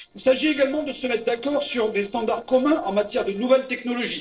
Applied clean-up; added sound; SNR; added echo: neural separator model SepFormer DNS4.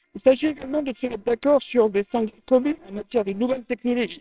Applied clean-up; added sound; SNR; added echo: neural separator model SepFormer WHAMR!.